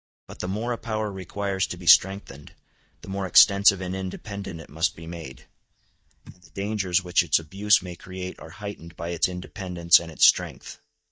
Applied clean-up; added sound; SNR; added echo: neural mask model DeepFilterNet 3.